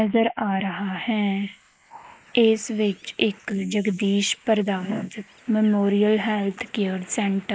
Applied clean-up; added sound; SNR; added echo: neural mask model Resemble Enhance denoiser.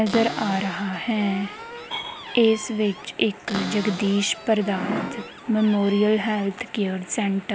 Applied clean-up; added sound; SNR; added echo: none; Cupboard open or close; 13 dB; none.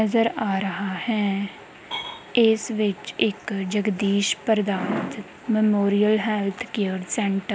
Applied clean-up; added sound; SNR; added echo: none; none; none; none.